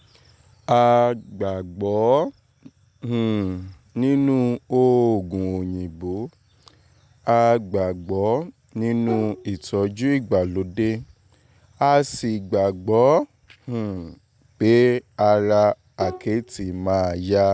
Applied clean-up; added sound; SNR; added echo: none; Bowed string instrument; 14 dB; none.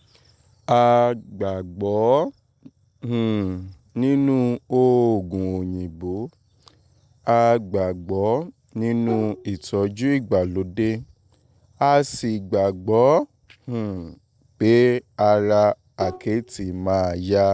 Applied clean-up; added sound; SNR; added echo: neural separator model SepFormer DNS4.